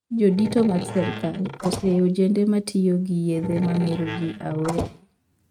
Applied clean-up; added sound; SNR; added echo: neural mask model RNNoise.